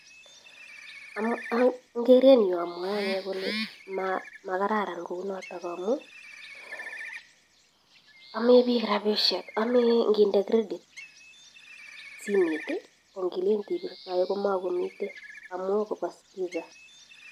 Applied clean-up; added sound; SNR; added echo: none; Bird; 19 dB; none.